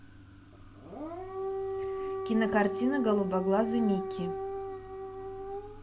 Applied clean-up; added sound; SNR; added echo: none; Siren / Dog; 4 dB; none.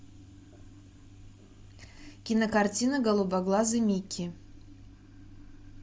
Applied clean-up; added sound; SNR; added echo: none; none; none; none.